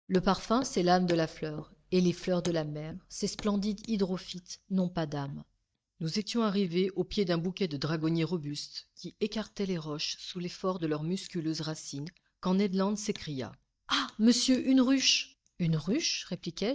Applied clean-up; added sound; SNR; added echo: neural mask model DeepFilterNet 3.